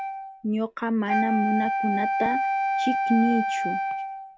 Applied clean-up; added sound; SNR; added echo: none; Wind instrument, woodwind instrument; 0 dB; none.